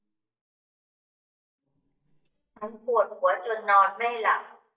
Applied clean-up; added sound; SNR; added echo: neural mask model DeepFilterNet 3.